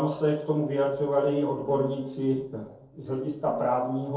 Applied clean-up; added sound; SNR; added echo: neural separator model SepFormer DNS4.